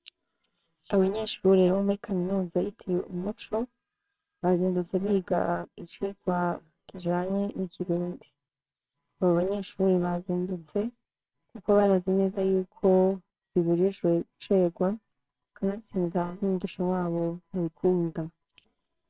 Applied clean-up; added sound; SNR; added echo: neural separator model SepFormer WHAMR!.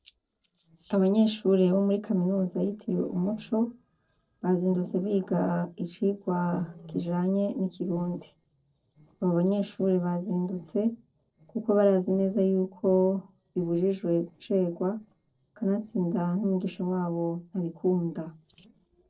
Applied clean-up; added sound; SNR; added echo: neural separator model SepFormer DNS4.